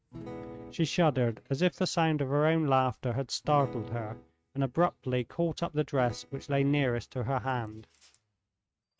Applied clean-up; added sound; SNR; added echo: neural mask model RNNoise.